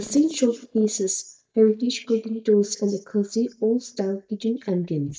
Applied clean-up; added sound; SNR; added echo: neural mask model DeepFilterNet 3.